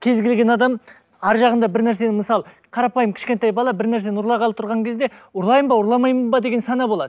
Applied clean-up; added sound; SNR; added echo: none; none; none; none.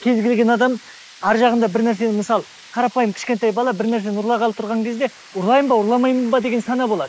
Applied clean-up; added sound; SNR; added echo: neural mask model Resemble Enhance denoiser.